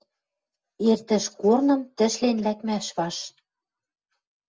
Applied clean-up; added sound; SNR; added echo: none; none; none; none.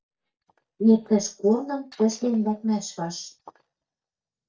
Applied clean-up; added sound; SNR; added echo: neural mask model DeepFilterNet 3.